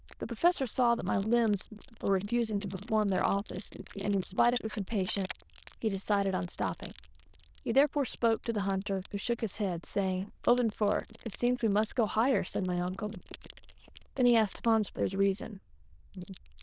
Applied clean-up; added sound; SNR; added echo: neural diffusion model UNIVERSE++.